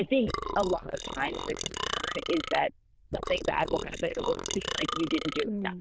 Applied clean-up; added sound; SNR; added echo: neural diffusion model UNIVERSE++.